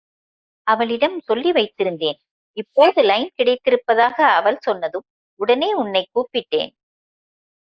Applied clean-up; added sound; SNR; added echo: neural mask model Resemble Enhance denoiser.